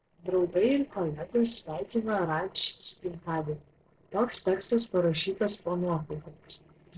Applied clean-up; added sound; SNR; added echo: neural separator model SepFormer DNS4.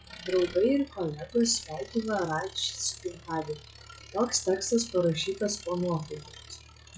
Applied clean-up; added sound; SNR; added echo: classical method log-MMSE.